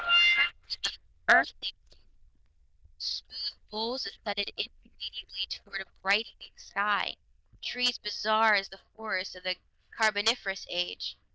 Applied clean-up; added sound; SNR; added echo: neural diffusion model UNIVERSE++.